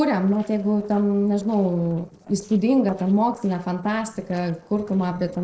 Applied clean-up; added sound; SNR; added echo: neural separator model SepFormer DNS4.